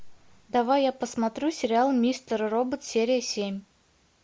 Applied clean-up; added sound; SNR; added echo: none; none; none; none.